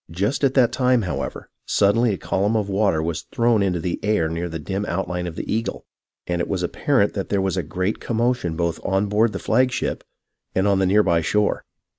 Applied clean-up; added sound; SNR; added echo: none; none; none; none.